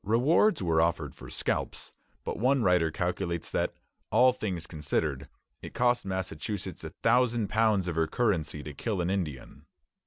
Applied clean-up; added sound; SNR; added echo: none; none; none; none.